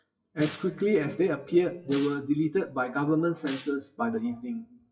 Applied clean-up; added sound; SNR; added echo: classical method WPE with log-MMSE.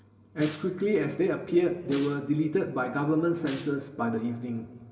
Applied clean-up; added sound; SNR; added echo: none; Snare drum; 19 dB; reverberation time 1.8 s.